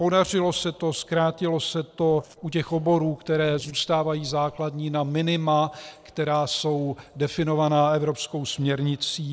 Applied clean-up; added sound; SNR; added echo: neural separator model SepFormer DNS4.